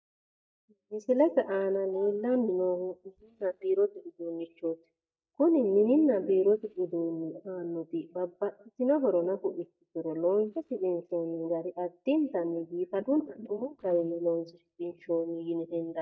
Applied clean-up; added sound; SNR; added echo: neural mask model DeepFilterNet 3.